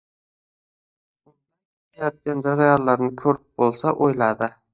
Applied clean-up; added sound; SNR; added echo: neural mask model DeepFilterNet 3.